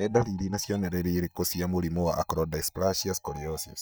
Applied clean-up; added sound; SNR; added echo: neural mask model DeepFilterNet 3.